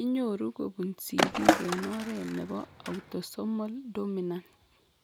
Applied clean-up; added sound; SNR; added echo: none; Skateboard; -4 dB; none.